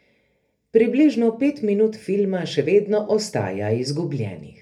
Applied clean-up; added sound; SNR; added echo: none; none; none; reverberation time 0.3 s.